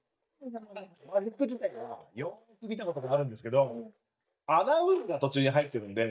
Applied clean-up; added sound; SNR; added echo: neural mask model DeepFilterNet 3.